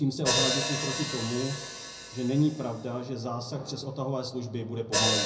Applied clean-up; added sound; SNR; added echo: none; Hi-hat; 2 dB; reverberation time 0.4 s.